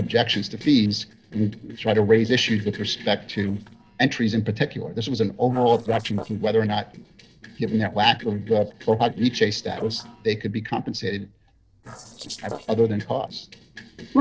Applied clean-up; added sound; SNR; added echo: neural separator model SepFormer DNS4.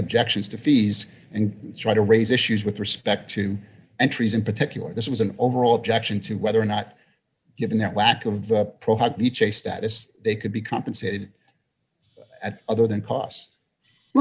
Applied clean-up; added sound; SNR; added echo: none; none; none; none.